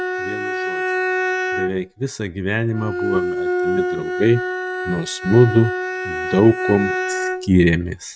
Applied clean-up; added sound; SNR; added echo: neural mask model RNNoise.